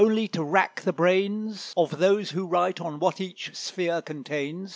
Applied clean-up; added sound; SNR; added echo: none; none; none; none.